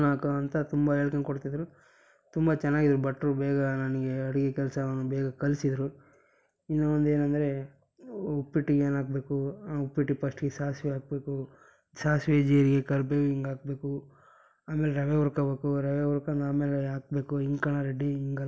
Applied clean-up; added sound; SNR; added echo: none; none; none; none.